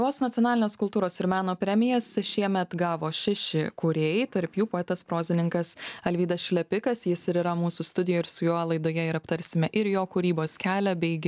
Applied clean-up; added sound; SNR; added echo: none; none; none; none.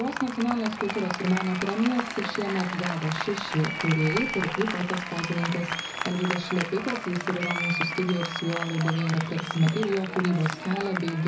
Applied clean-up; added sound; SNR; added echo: none; Applause; 5 dB; reverberation time 0.4 s.